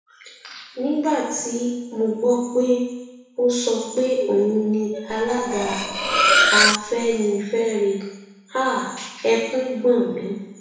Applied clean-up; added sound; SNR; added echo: none; Cutlery, silverware; -3 dB; reverberation time 1.0 s.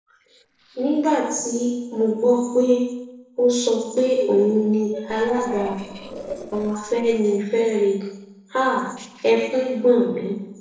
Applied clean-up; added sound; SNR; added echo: neural separator model SepFormer DNS4.